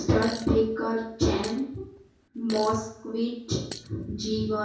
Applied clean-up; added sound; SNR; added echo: none; Fart; 17 dB; reverberation time 0.6 s.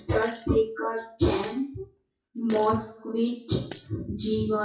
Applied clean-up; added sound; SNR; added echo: classical method WPE with log-MMSE.